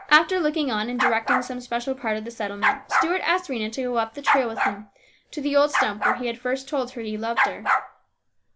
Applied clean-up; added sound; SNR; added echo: none; Bark; 2 dB; none.